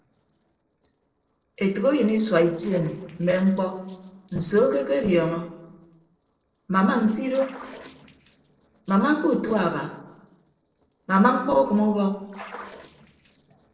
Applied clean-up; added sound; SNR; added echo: neural separator model SepFormer DNS4.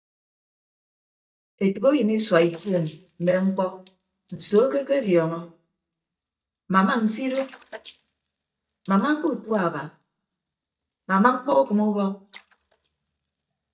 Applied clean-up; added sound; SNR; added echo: neural mask model DeepFilterNet 3.